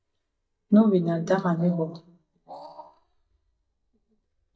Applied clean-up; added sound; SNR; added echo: neural mask model DeepFilterNet 3.